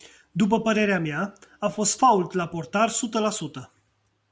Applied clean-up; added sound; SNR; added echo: none; none; none; none.